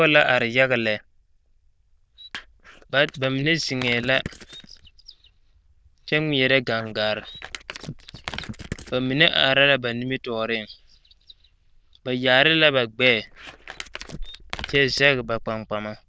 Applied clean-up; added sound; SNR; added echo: neural diffusion model UNIVERSE++.